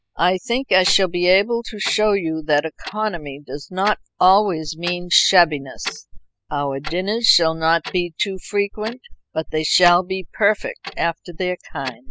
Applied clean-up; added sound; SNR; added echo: classical method spectral subtraction.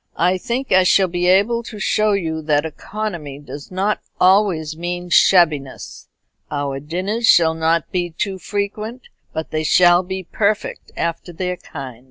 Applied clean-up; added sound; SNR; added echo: none; none; none; none.